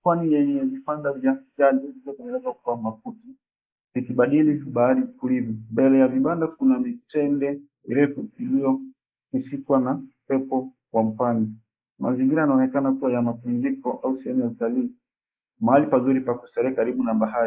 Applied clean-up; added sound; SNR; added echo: neural mask model Resemble Enhance denoiser.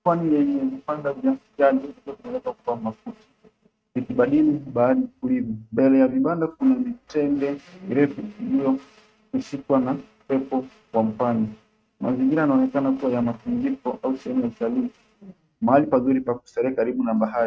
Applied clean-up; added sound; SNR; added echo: neural mask model RNNoise.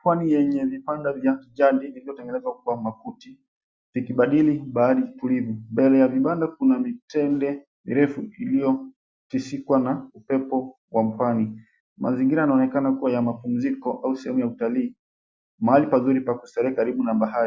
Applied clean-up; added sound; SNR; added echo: none; none; none; none.